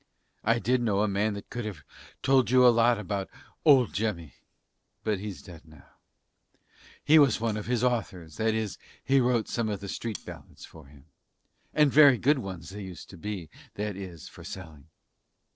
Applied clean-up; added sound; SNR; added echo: neural separator model SepFormer DNS4.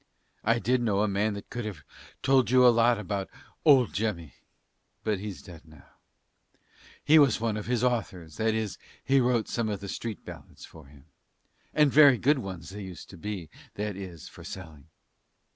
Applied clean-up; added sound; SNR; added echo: none; none; none; none.